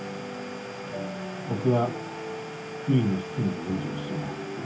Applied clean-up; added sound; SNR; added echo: none; Domestic sounds, home sounds; 11 dB; reverberation time 0.3 s.